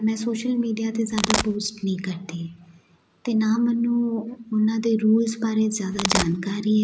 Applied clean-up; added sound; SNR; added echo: none; Domestic sounds, home sounds; 1 dB; none.